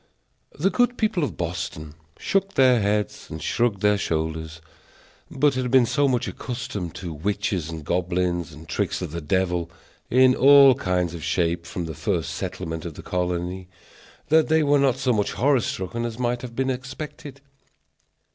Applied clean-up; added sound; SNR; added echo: none; none; none; none.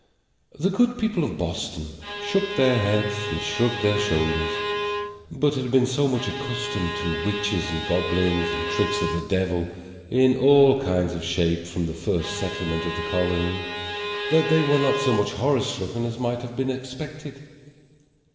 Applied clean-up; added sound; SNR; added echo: none; Bowed string instrument; 5 dB; reverberation time 2.9 s.